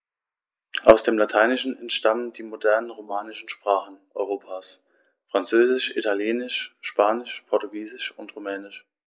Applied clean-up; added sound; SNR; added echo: neural mask model Resemble Enhance denoiser.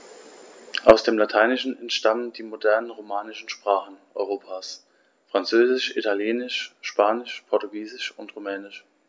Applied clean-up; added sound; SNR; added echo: none; none; none; none.